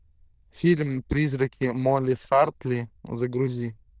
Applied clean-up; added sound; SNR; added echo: neural diffusion model UNIVERSE++.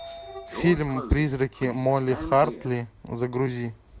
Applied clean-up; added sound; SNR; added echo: none; Sliding door / Train; 14 dB; none.